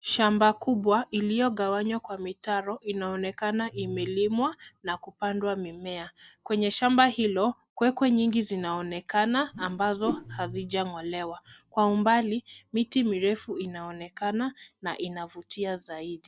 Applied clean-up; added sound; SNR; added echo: none; Whoosh, swoosh, swish; 9 dB; none.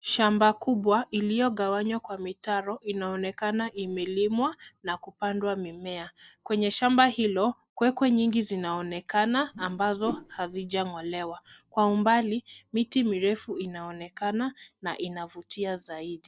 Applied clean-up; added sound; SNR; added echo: neural separator model SepFormer DNS4.